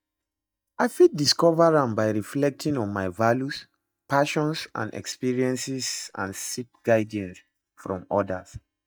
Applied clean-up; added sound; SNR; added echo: neural mask model DeepFilterNet 3.